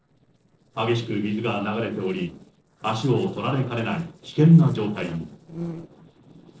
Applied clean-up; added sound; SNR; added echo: neural separator model SepFormer DNS4.